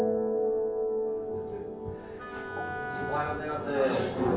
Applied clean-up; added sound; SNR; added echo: none; Wind instrument, woodwind instrument; 11 dB; reverberation time 0.4 s.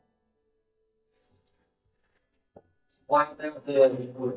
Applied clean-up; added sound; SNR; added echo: neural mask model DeepFilterNet 3.